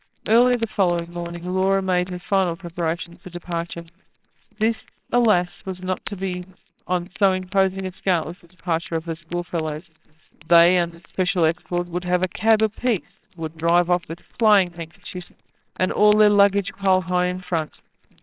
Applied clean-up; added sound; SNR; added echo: neural separator model SepFormer WHAMR!.